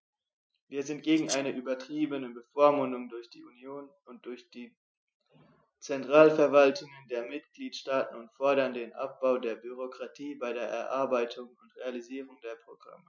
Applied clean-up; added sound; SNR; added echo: classical method Wiener filter.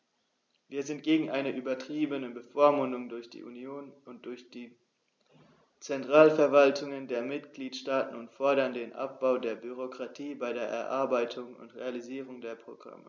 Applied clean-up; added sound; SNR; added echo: none; none; none; none.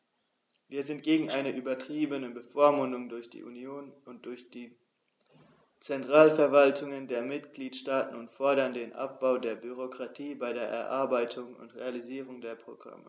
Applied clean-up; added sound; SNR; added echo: none; Domestic sounds, home sounds; 10 dB; none.